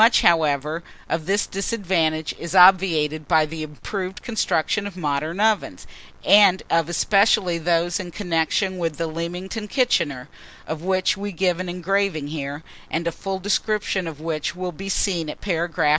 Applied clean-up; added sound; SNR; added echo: none; none; none; none.